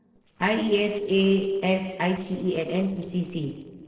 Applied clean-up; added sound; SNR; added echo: neural separator model SepFormer DNS4.